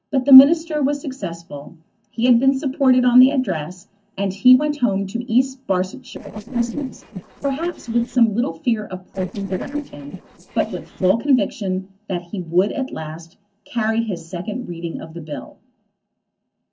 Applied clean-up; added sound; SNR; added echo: neural separator model SepFormer DNS4.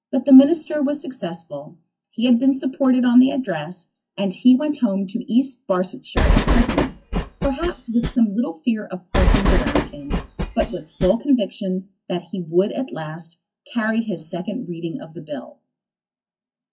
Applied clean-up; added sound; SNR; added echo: classical method WPE with log-MMSE.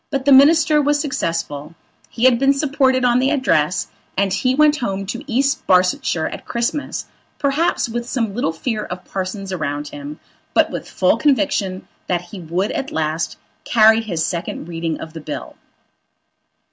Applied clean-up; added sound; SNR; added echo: none; none; none; none.